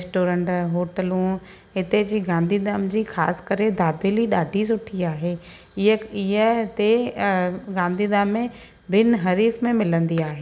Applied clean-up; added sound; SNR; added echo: none; none; none; none.